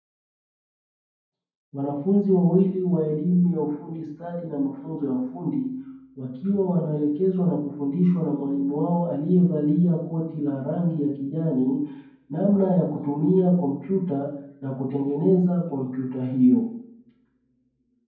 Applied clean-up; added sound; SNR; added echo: none; none; none; reverberation time 0.9 s.